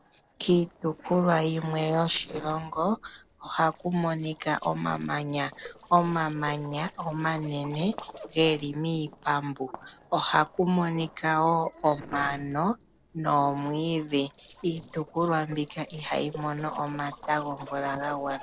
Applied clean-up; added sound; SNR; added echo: neural separator model SepFormer DNS4.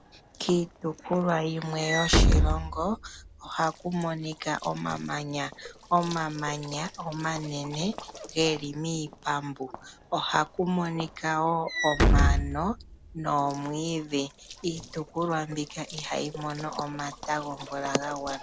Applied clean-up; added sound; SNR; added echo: none; Walk, footsteps / Slam; 1 dB; none.